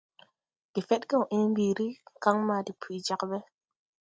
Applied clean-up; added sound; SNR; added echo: none; none; none; none.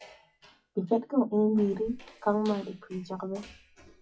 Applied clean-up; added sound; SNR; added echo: classical method WPE with log-MMSE.